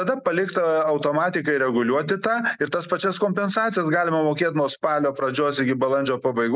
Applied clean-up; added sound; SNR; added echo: none; none; none; none.